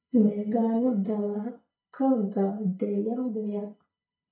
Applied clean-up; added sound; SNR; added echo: neural mask model DeepFilterNet 3.